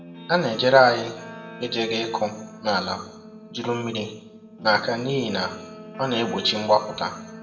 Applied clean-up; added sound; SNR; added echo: none; Guitar; 16 dB; reverberation time 0.6 s.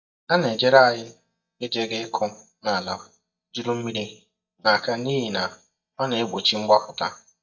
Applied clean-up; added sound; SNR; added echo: neural mask model DeepFilterNet 3.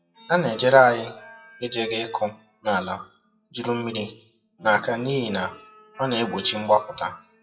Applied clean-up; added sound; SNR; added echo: classical method WPE with log-MMSE.